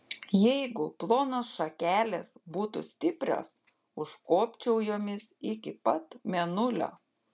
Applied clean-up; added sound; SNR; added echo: none; none; none; none.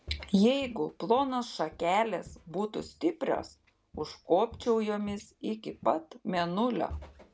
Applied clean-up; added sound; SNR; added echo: none; Walk, footsteps; 19 dB; none.